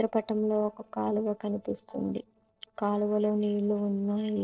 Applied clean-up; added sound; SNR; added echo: neural separator model SepFormer DNS4.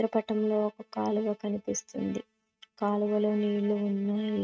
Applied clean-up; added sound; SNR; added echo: neural mask model RNNoise.